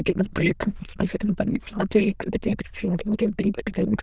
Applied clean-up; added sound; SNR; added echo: neural diffusion model UNIVERSE++.